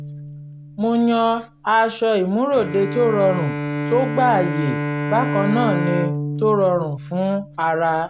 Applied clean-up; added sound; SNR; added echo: none; Bowed string instrument; 6 dB; none.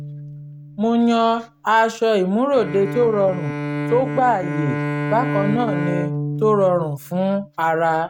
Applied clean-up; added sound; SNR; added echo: neural mask model RNNoise.